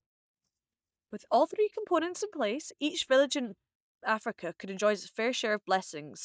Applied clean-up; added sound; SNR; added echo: neural mask model DeepFilterNet 3.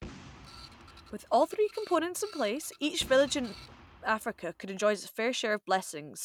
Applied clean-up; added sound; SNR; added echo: none; Printer + Boom; 19 dB; none.